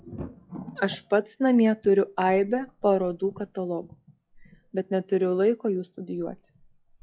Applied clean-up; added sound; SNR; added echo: classical method log-MMSE.